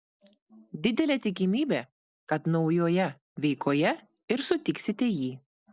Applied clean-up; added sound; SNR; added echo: none; none; none; none.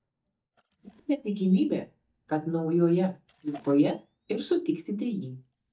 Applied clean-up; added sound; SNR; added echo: neural mask model DeepFilterNet 3.